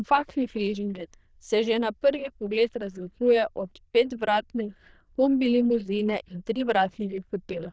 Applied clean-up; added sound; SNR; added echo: neural diffusion model UNIVERSE++.